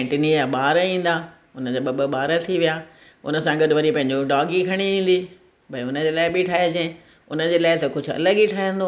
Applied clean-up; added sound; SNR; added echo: none; none; none; none.